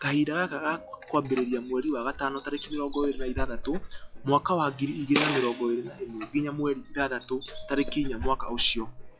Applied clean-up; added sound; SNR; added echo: classical method log-MMSE.